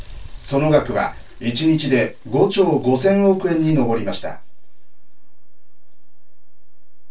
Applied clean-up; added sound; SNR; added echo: none; Mechanisms / Bicycle; 8 dB; reverberation time 0.1 s.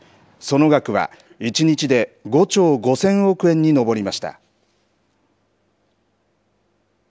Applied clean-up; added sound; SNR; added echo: none; none; none; none.